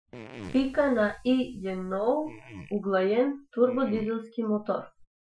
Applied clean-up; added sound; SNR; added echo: classical method Wiener filter.